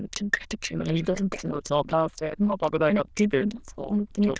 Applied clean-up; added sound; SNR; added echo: neural diffusion model UNIVERSE++.